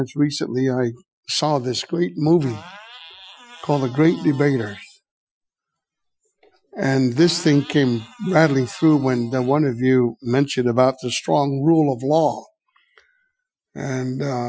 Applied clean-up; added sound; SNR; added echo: classical method Wiener filter.